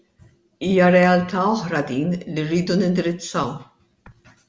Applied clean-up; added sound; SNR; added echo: none; none; none; none.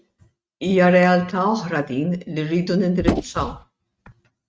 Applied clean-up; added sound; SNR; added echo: neural mask model RNNoise.